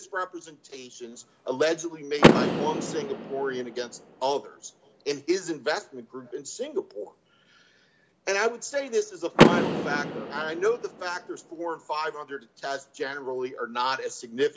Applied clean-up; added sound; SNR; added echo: none; Door / Car; -1 dB; none.